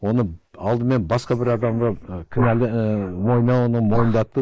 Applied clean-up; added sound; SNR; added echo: neural mask model Resemble Enhance denoiser.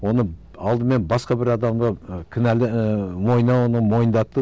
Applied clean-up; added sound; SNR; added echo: none; none; none; none.